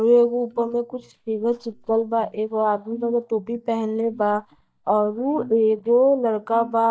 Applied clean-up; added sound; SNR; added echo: neural mask model DeepFilterNet 3.